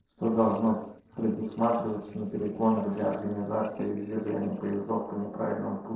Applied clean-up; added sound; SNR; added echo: neural separator model SepFormer DNS4.